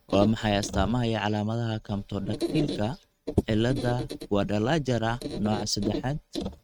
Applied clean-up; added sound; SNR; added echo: neural mask model RNNoise.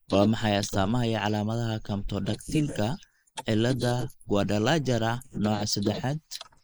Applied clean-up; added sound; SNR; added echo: neural mask model Resemble Enhance denoiser.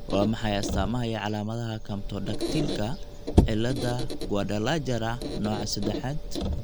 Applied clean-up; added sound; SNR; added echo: none; Squeak; 0 dB; none.